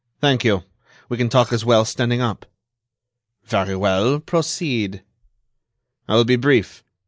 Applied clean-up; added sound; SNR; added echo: neural mask model Resemble Enhance denoiser.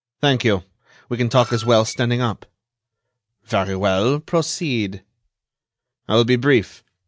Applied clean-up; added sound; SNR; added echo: neural mask model RNNoise.